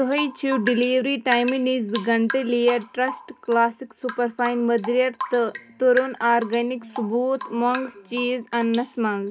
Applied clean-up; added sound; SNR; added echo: none; Drip / Rain; 13 dB; reverberation time 0.3 s.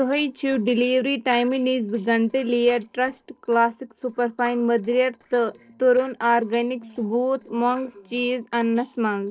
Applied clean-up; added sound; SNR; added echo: neural separator model SepFormer DNS4.